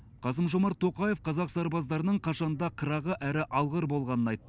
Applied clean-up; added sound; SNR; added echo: none; none; none; none.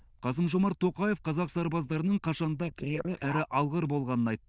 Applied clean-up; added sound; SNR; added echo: neural diffusion model UNIVERSE++.